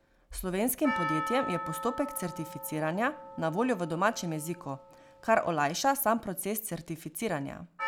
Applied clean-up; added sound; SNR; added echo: none; Percussion; 9 dB; none.